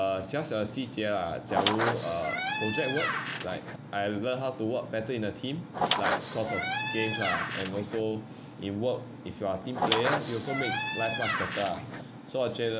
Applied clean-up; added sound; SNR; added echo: none; Squeak; -1 dB; none.